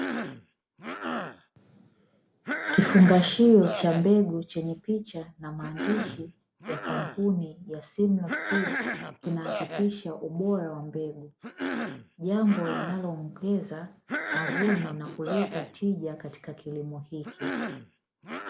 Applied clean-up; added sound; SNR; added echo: none; Cough; 8 dB; none.